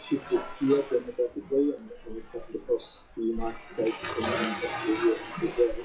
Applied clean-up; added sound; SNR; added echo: classical method WPE with log-MMSE.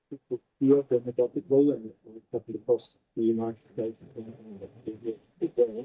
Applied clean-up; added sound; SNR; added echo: neural mask model DeepFilterNet 3.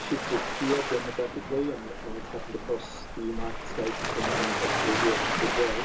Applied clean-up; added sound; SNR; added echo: none; Waves, surf; -1 dB; reverberation time 0.2 s.